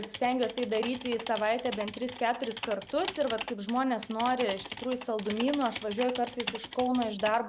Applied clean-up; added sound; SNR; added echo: none; Typing; 11 dB; none.